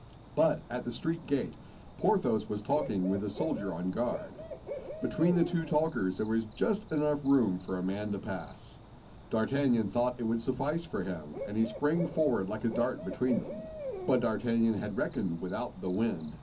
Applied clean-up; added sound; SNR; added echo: none; Cricket / Bird; 13 dB; reverberation time 0.4 s.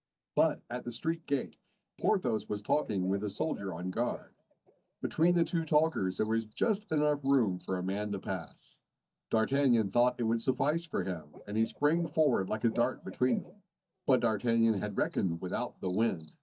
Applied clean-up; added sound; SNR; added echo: neural mask model DeepFilterNet 3.